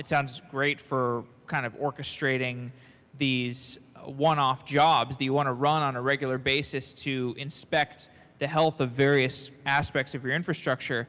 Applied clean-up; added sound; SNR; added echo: none; none; none; none.